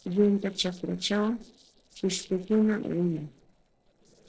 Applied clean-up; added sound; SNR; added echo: neural separator model SepFormer DNS4.